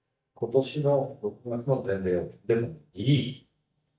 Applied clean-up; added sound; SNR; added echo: neural mask model DeepFilterNet 3.